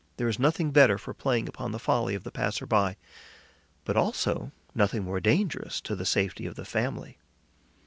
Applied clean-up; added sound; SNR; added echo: none; none; none; none.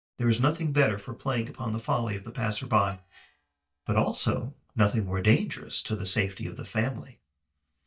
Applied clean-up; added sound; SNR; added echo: neural mask model DeepFilterNet 3.